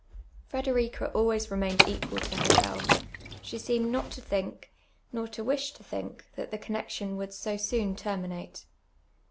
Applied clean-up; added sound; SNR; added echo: none; Liquid; -4 dB; none.